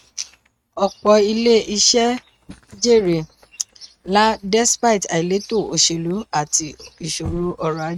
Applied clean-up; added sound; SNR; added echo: neural mask model RNNoise.